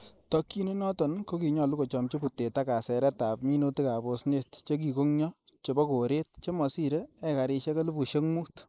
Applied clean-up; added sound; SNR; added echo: neural mask model Resemble Enhance denoiser.